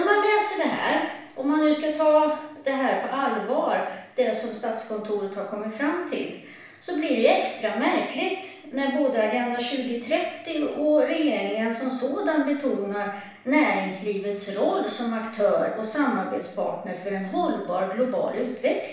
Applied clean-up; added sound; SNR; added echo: none; none; none; reverberation time 0.7 s.